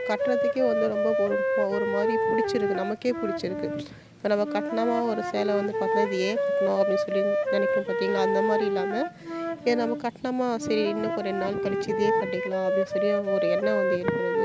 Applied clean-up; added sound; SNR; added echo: none; Wind instrument, woodwind instrument; -1 dB; none.